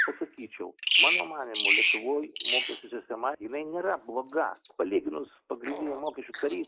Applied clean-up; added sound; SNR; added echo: neural mask model Resemble Enhance denoiser.